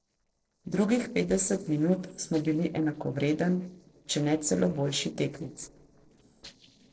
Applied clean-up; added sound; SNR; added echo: neural separator model SepFormer DNS4.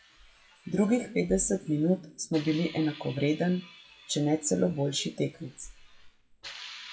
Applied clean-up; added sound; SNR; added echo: classical method WPE with log-MMSE.